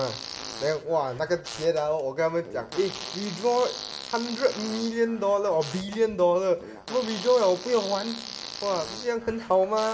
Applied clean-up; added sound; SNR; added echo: none; Fart; 13 dB; reverberation time 1.0 s.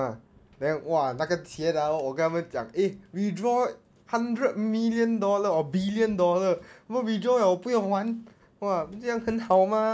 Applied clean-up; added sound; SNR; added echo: none; none; none; none.